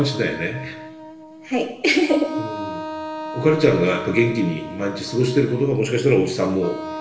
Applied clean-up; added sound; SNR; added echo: none; Wind instrument, woodwind instrument; 12 dB; reverberation time 0.8 s.